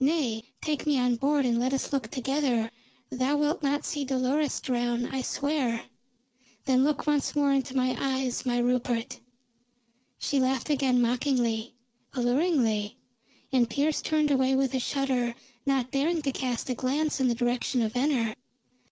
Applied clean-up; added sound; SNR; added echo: none; none; none; none.